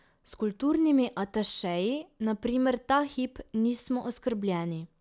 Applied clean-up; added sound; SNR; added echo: none; none; none; none.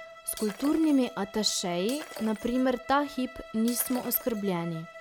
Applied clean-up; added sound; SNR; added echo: none; Shatter + Bowed string instrument; 15 dB; none.